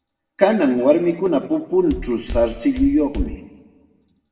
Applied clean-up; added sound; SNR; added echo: none; Walk, footsteps; 9 dB; reverberation time 1.2 s.